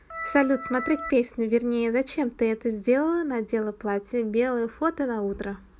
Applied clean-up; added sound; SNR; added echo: none; Organ; 9 dB; none.